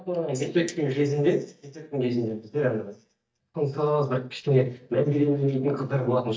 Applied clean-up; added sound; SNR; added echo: neural mask model DeepFilterNet 3.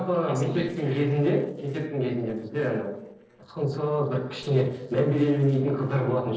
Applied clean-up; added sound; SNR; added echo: neural separator model SepFormer DNS4.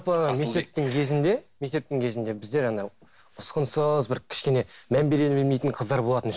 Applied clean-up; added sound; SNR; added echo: none; none; none; none.